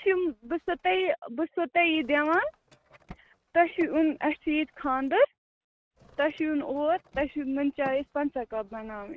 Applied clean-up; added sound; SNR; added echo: neural mask model RNNoise.